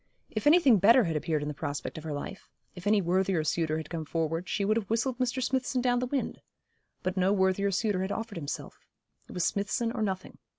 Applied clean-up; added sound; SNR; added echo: none; none; none; none.